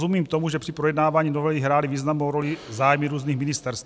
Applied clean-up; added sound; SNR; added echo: none; none; none; none.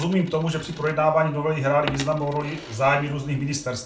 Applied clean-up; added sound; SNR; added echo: none; Coin (dropping); 17 dB; reverberation time 0.3 s.